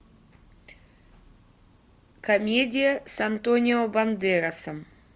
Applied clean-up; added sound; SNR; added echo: none; none; none; none.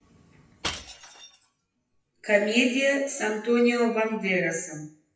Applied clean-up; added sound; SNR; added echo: classical method WPE with log-MMSE.